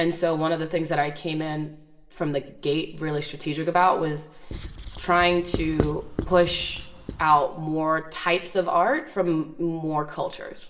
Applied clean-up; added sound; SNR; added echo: none; Writing; 8 dB; reverberation time 1.4 s.